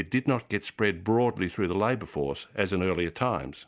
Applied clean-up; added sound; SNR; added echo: none; none; none; none.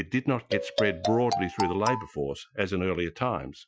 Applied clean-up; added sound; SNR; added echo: classical method Wiener filter.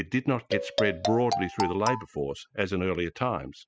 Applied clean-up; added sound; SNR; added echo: classical method spectral subtraction.